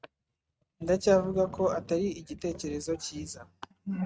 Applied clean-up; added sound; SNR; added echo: neural mask model RNNoise.